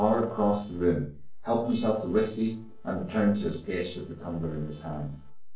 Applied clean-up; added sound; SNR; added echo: neural separator model SepFormer DNS4.